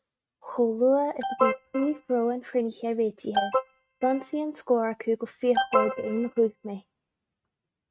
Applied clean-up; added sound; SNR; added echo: neural mask model RNNoise.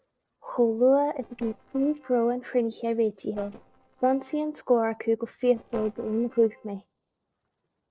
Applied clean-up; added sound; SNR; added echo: neural separator model SepFormer DNS4.